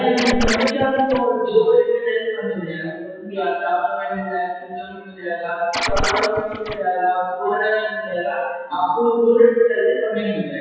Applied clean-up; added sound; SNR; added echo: classical method WPE with log-MMSE.